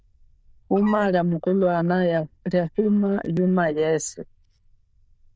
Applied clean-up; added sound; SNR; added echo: neural diffusion model UNIVERSE++.